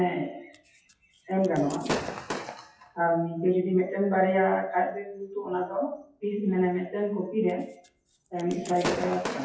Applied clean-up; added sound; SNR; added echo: classical method WPE with log-MMSE.